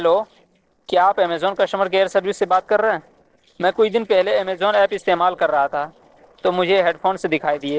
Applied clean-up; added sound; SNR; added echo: neural separator model SepFormer DNS4.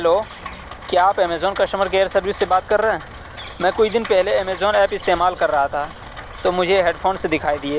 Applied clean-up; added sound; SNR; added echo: none; Rain; 16 dB; none.